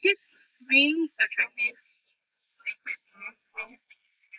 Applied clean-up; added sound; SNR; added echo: neural mask model Resemble Enhance denoiser.